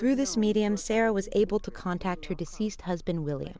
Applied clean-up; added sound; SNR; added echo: none; none; none; none.